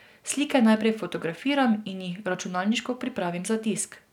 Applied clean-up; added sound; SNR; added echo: none; none; none; none.